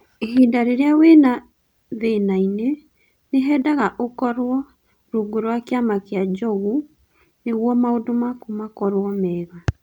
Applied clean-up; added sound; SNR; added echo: none; none; none; none.